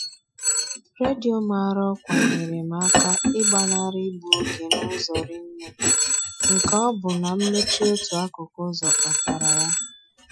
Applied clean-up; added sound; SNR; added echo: classical method Wiener filter.